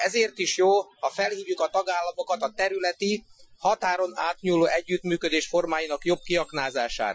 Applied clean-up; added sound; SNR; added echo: classical method Wiener filter.